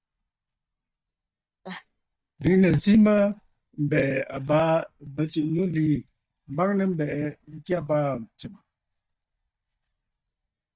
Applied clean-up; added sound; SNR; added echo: neural mask model DeepFilterNet 3.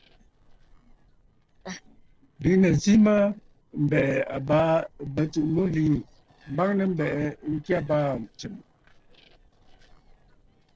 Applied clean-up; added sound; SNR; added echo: neural separator model SepFormer DNS4.